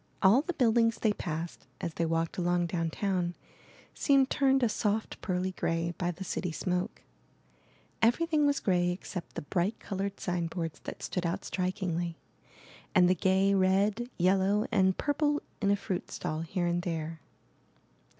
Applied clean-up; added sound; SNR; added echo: none; none; none; none.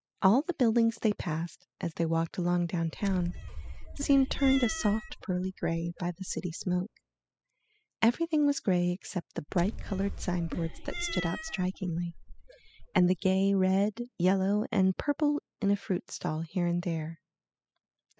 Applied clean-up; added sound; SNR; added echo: classical method spectral subtraction.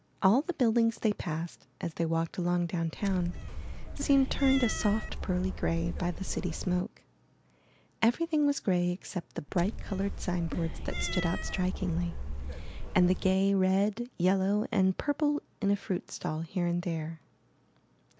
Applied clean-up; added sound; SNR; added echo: none; Cat; 5 dB; none.